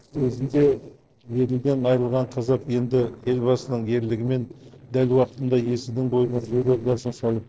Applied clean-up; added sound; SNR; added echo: neural separator model SepFormer DNS4.